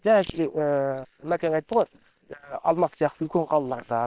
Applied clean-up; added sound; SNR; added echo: neural separator model SepFormer WHAM!.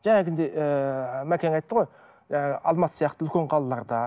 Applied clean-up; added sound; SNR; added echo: none; none; none; none.